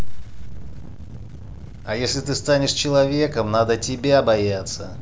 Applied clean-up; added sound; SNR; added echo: none; Engine starting; 16 dB; none.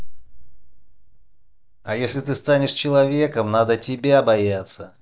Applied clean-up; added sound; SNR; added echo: neural mask model DeepFilterNet 3.